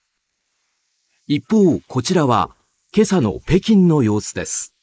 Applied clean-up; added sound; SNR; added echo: neural mask model Resemble Enhance denoiser.